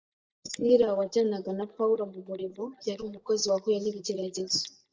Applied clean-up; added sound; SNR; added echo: neural mask model DeepFilterNet 3.